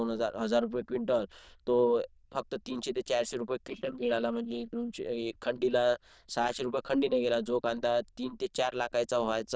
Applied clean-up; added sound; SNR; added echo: neural diffusion model UNIVERSE++.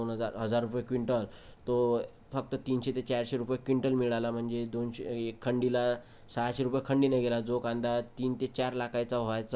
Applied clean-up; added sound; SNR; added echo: none; none; none; none.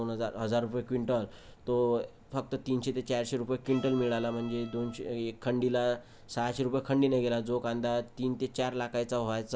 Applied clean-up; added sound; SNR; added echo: none; Bowed string instrument; 18 dB; none.